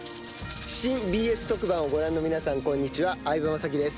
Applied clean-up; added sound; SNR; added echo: none; Rattle (instrument); 14 dB; none.